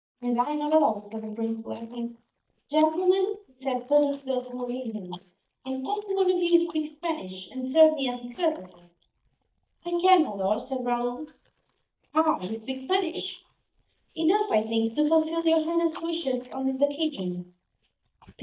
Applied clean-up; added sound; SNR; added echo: neural mask model DeepFilterNet 3.